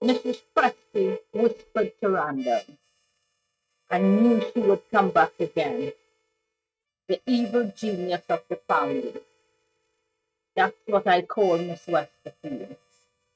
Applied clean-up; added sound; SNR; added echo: neural mask model RNNoise.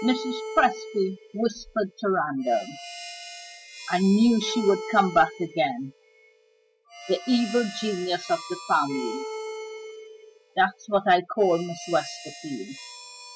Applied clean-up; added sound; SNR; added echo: classical method spectral subtraction.